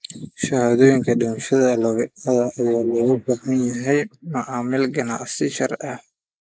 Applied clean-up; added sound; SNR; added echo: neural mask model Resemble Enhance denoiser.